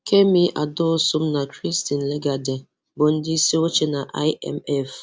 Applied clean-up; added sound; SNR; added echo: none; none; none; none.